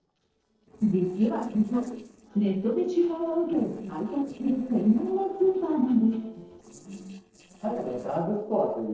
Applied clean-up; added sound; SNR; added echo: neural separator model SepFormer DNS4.